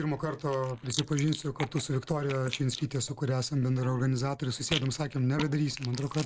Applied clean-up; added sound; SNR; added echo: neural mask model Resemble Enhance denoiser.